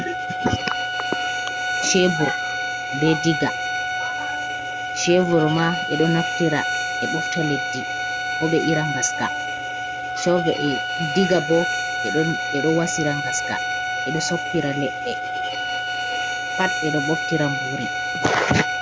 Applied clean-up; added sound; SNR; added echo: none; Bowed string instrument; 1 dB; none.